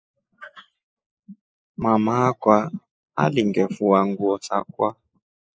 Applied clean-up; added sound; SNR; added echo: neural mask model Resemble Enhance denoiser.